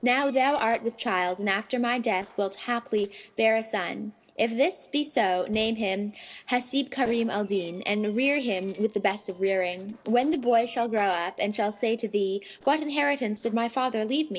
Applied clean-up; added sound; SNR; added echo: neural separator model SepFormer DNS4.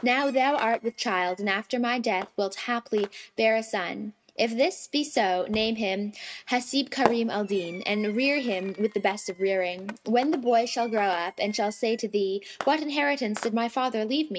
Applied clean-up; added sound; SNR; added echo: neural mask model RNNoise.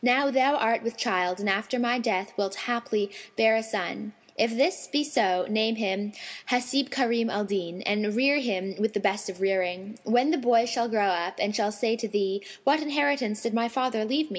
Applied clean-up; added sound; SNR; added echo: none; none; none; none.